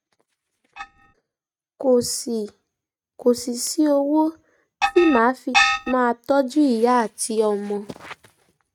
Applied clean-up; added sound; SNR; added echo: neural mask model RNNoise.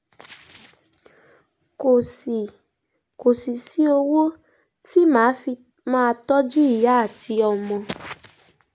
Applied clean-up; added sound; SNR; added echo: none; none; none; none.